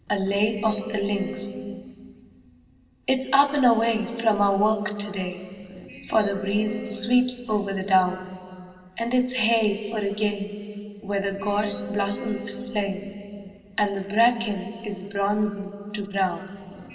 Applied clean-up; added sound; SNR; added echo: none; Screech; 17 dB; reverberation time 2.7 s.